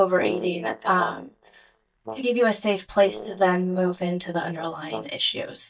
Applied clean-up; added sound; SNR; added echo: neural mask model DeepFilterNet 3.